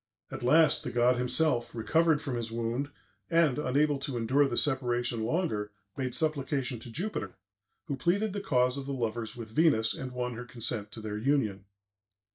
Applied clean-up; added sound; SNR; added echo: neural mask model DeepFilterNet 3.